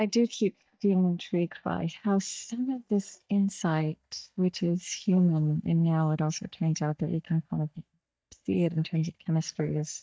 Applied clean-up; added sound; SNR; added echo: neural mask model DeepFilterNet 3.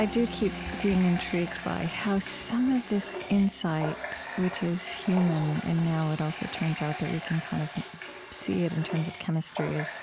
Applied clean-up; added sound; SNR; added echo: none; Water tap, faucet; 11 dB; none.